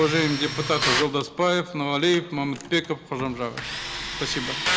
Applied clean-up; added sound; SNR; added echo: none; Tools; 5 dB; none.